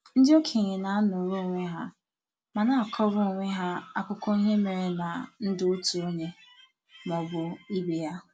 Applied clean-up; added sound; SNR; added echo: none; none; none; none.